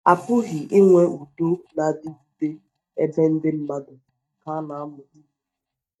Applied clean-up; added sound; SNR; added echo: neural mask model DeepFilterNet 3.